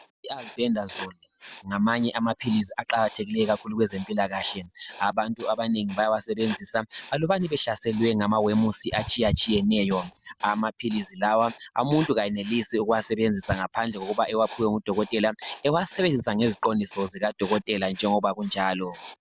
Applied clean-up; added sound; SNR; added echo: none; Writing; 18 dB; none.